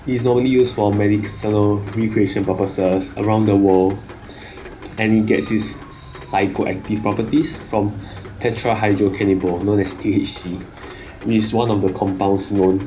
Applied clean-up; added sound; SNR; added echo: none; Rain; 19 dB; reverberation time 0.5 s.